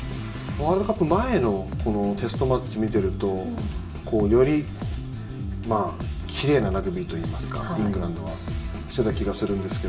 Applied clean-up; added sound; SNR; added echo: none; Bass guitar; 6 dB; reverberation time 0.4 s.